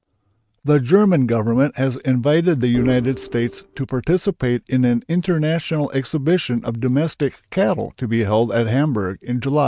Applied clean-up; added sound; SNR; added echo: neural mask model RNNoise.